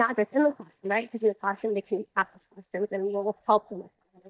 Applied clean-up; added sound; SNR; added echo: neural mask model DeepFilterNet 3.